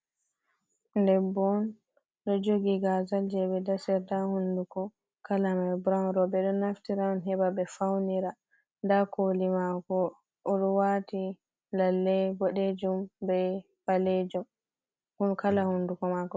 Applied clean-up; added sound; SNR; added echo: none; none; none; none.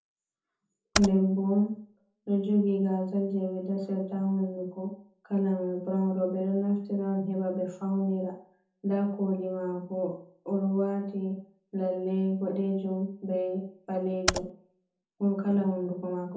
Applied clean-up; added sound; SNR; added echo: none; Computer keyboard; 6 dB; reverberation time 0.5 s.